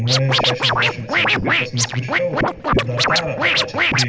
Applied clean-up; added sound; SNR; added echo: none; Scratching (performance technique); -4 dB; reverberation time 1.7 s.